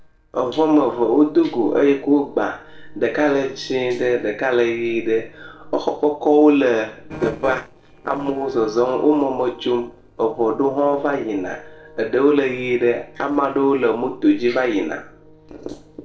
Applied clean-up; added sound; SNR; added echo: neural separator model SepFormer DNS4.